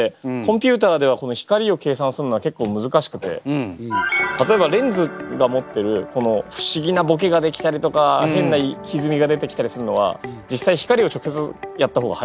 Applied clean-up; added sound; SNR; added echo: none; none; none; none.